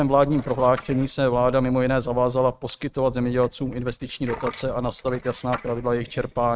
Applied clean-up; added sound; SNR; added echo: neural mask model RNNoise.